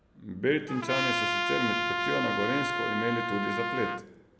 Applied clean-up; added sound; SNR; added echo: none; Trumpet; -1 dB; none.